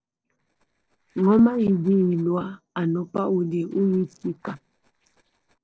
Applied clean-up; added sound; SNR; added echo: neural separator model SepFormer DNS4.